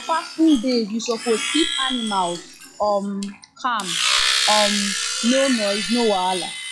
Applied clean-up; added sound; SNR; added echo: classical method log-MMSE.